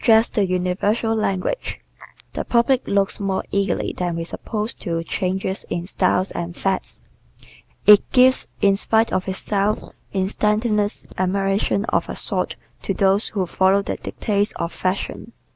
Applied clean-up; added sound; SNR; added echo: none; none; none; none.